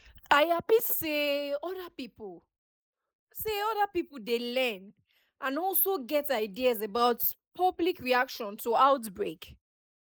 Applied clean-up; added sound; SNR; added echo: neural mask model Resemble Enhance denoiser.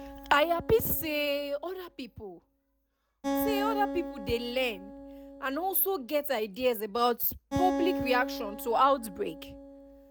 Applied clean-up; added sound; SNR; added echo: none; Acoustic guitar; 7 dB; none.